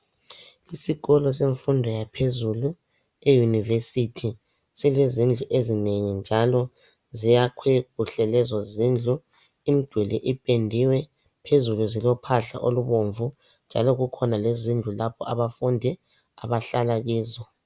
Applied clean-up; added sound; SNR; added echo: none; none; none; none.